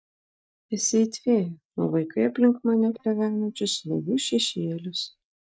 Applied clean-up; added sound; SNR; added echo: neural mask model DeepFilterNet 3.